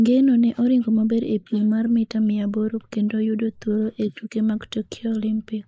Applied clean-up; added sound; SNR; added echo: neural mask model Resemble Enhance denoiser.